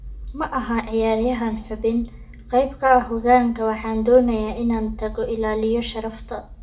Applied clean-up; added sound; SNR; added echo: none; none; none; reverberation time 0.4 s.